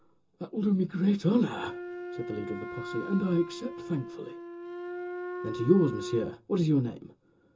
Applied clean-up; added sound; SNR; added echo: none; Wind instrument, woodwind instrument; 10 dB; reverberation time 0.2 s.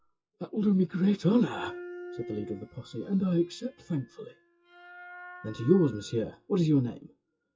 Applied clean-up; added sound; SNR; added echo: classical method WPE with log-MMSE.